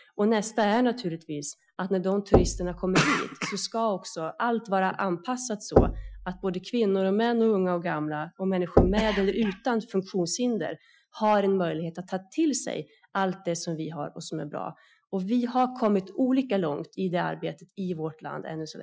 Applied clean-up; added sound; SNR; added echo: classical method Wiener filter.